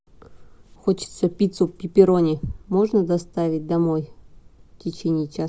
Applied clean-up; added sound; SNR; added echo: none; none; none; none.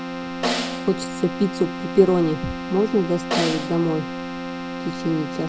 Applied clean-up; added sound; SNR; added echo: none; Keyboard (musical) + Snare drum; 5 dB; none.